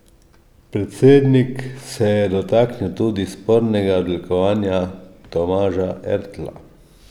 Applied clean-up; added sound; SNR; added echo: none; none; none; none.